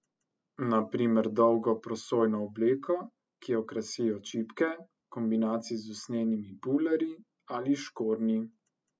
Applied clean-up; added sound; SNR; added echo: none; none; none; none.